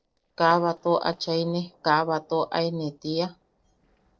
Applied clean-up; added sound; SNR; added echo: neural separator model SepFormer DNS4.